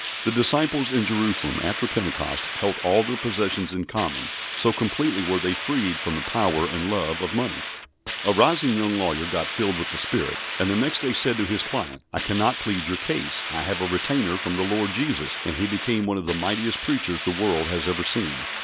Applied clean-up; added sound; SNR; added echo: none; Hiss; 6 dB; none.